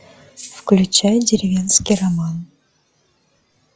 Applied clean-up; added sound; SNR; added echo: classical method log-MMSE.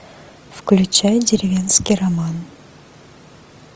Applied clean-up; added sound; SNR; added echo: none; none; none; none.